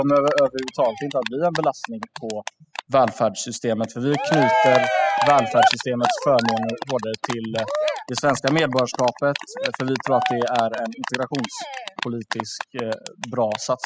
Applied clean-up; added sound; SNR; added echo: classical method spectral subtraction.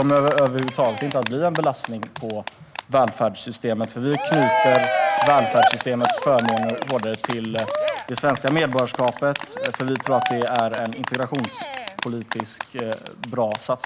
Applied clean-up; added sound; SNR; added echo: none; Cheering; 3 dB; none.